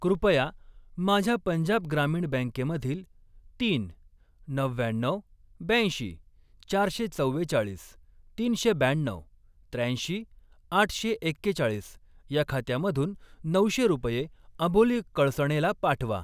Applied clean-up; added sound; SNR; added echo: none; none; none; none.